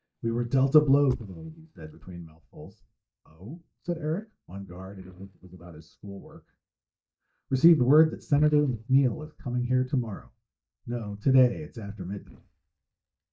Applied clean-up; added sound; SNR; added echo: neural mask model DeepFilterNet 3.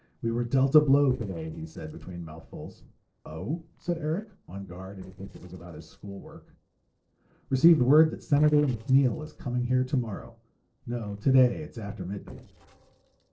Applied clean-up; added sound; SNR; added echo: neural separator model SepFormer DNS4.